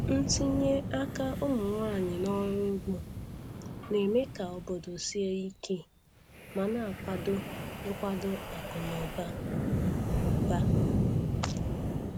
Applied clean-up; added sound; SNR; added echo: none; Wind; 0 dB; none.